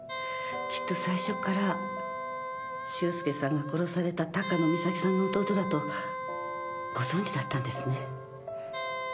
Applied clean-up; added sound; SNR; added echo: none; Wind instrument, woodwind instrument; 5 dB; none.